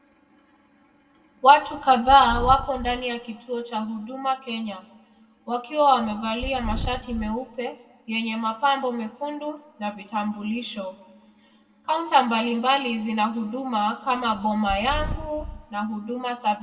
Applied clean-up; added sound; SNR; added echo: none; Purr; 10 dB; reverberation time 1.5 s.